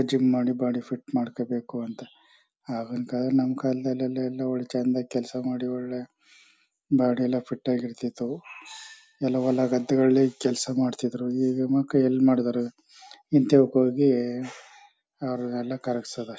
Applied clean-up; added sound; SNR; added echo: none; none; none; none.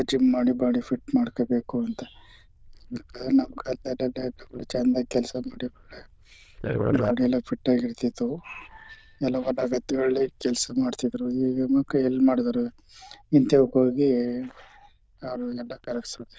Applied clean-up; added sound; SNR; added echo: neural diffusion model UNIVERSE++.